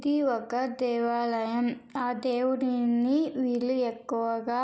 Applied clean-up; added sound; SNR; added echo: none; none; none; none.